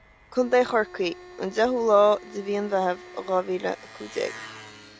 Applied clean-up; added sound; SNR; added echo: none; Engine + Organ; 19 dB; none.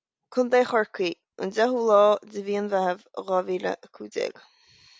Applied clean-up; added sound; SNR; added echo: none; none; none; none.